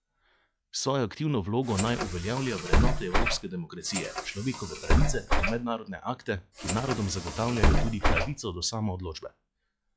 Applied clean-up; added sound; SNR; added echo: classical method log-MMSE.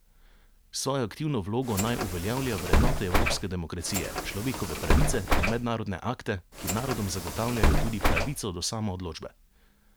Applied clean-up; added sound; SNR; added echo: none; Bus; -5 dB; none.